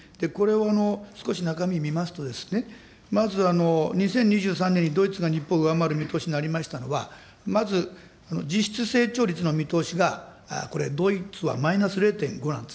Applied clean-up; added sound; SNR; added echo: none; none; none; none.